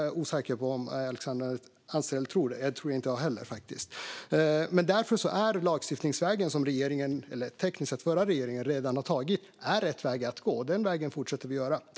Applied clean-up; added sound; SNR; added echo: none; none; none; none.